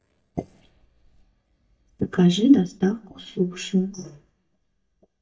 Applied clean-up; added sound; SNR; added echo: neural mask model DeepFilterNet 3.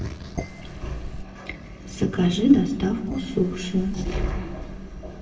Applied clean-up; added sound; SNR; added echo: neural separator model SepFormer DNS4.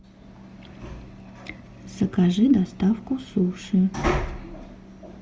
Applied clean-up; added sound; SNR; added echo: none; none; none; none.